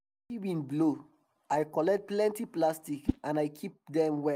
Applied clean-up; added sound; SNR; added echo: none; Whoosh, swoosh, swish; 10 dB; none.